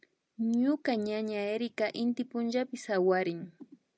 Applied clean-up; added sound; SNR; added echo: none; none; none; none.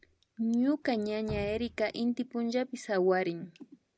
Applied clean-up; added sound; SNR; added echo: none; Drip; 19 dB; none.